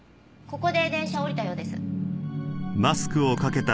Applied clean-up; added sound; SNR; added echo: none; none; none; none.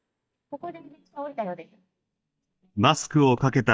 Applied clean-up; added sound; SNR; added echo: neural mask model DeepFilterNet 3.